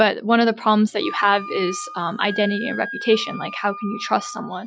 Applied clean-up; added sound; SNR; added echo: classical method Wiener filter.